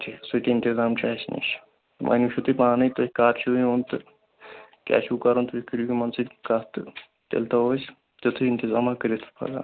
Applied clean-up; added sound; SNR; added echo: none; none; none; none.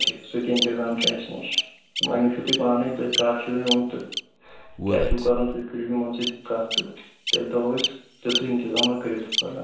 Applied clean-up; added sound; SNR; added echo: none; Bird vocalization, bird call, bird song; 3 dB; reverberation time 0.7 s.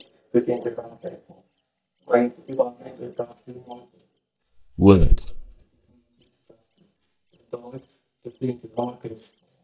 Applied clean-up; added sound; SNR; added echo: neural mask model DeepFilterNet 3.